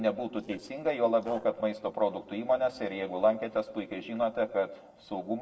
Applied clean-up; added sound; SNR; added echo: neural separator model SepFormer DNS4.